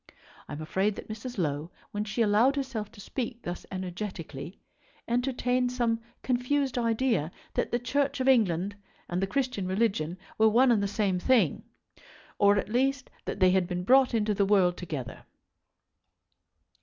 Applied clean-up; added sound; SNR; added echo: none; none; none; none.